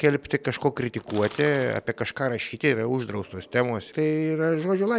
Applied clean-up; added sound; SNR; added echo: none; Crackle; 16 dB; none.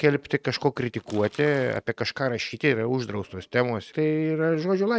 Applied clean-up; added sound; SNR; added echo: neural mask model RNNoise.